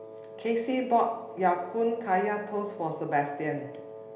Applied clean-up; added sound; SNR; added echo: none; Wind instrument, woodwind instrument; 14 dB; reverberation time 1.0 s.